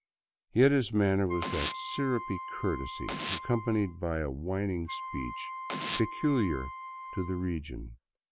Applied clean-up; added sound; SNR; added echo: none; Wind instrument, woodwind instrument + Domestic sounds, home sounds; 7 dB; none.